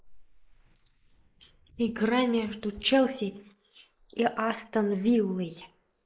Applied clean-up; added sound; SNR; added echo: neural mask model Resemble Enhance denoiser.